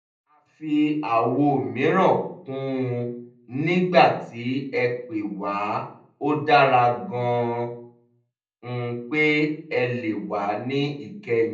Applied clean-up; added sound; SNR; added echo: none; none; none; reverberation time 0.6 s.